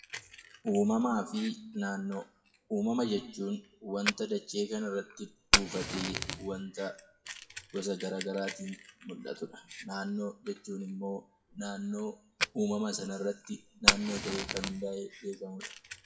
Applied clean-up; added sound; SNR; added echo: classical method WPE with log-MMSE.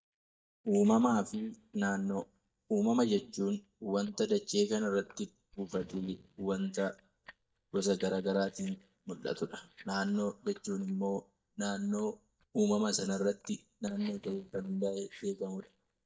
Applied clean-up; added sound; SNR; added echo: neural mask model DeepFilterNet 3.